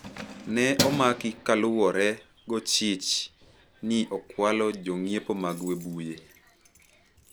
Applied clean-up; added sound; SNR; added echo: none; Keys jangling; 11 dB; none.